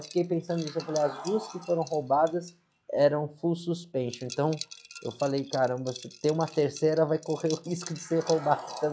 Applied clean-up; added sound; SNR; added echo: classical method log-MMSE.